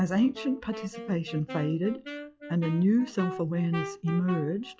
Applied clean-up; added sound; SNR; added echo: classical method log-MMSE.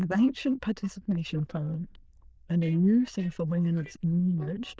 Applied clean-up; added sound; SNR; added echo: neural diffusion model UNIVERSE++.